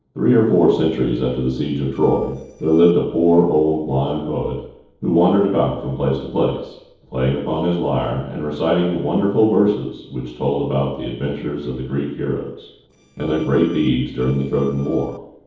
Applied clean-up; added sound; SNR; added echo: neural separator model SepFormer DNS4.